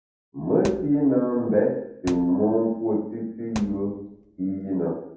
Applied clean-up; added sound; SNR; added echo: none; Thump, thud; 18 dB; reverberation time 0.9 s.